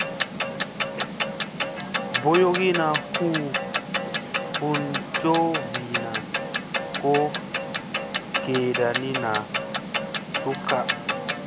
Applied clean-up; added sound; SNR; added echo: none; Clock; 0 dB; none.